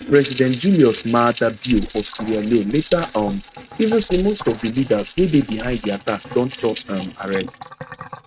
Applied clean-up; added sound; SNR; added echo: neural mask model RNNoise.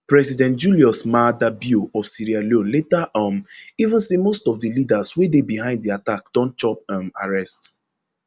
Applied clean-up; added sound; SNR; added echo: none; none; none; none.